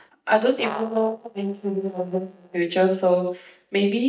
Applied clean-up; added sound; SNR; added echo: neural mask model DeepFilterNet 3.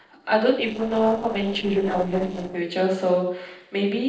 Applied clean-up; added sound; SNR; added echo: neural separator model SepFormer DNS4.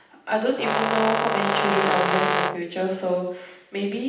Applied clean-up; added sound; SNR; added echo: none; Brass instrument; -2 dB; reverberation time 0.9 s.